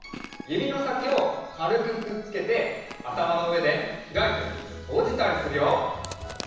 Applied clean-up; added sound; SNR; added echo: none; Chewing, mastication; 18 dB; reverberation time 1.1 s.